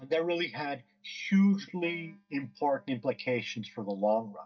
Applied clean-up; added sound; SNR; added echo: neural mask model DeepFilterNet 3.